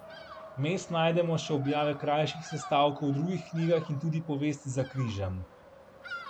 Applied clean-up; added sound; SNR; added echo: none; Wind + Bird vocalization, bird call, bird song; 16 dB; none.